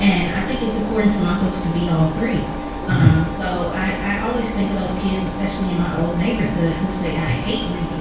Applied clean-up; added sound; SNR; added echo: none; Engine; 6 dB; reverberation time 0.6 s.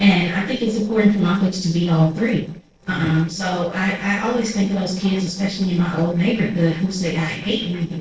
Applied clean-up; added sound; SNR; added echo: neural separator model SepFormer DNS4.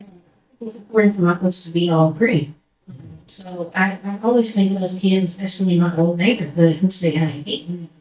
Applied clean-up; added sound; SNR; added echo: neural mask model DeepFilterNet 3.